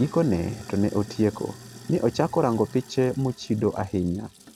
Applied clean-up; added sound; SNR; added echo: none; Sink (filling or washing); 19 dB; none.